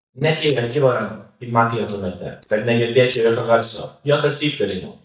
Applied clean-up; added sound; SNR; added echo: neural mask model DeepFilterNet 3.